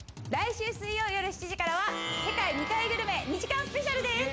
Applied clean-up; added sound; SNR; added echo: none; Plucked string instrument; 5 dB; none.